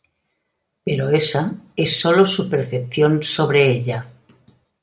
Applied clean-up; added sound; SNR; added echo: none; none; none; none.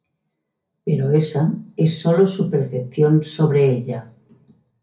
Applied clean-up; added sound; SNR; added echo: none; none; none; reverberation time 0.3 s.